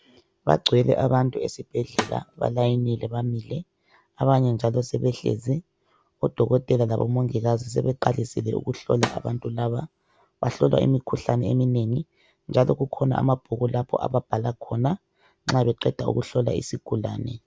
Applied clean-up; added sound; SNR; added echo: none; Snare drum; 10 dB; none.